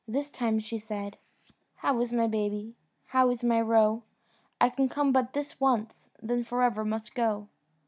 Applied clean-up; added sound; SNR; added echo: none; none; none; none.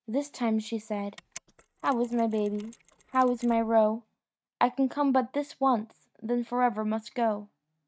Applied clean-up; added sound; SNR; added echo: neural mask model RNNoise.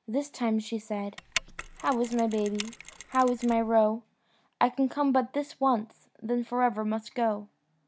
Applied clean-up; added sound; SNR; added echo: none; Mechanisms; 12 dB; none.